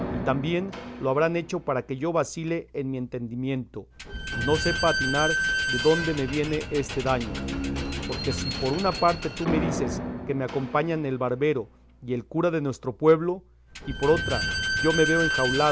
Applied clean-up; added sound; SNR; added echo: none; Squeak / Slam; 5 dB; none.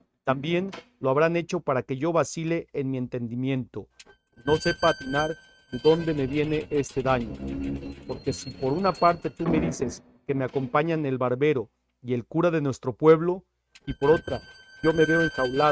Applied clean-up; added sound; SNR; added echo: neural mask model RNNoise.